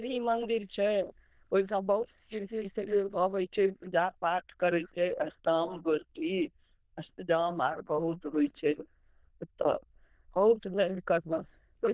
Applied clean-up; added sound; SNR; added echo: neural diffusion model UNIVERSE++.